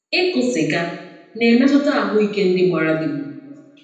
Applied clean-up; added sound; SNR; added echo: none; none; none; reverberation time 0.9 s.